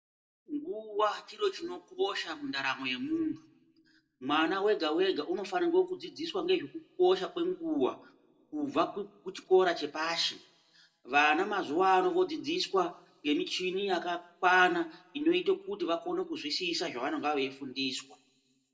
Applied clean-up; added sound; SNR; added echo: none; none; none; reverberation time 0.7 s.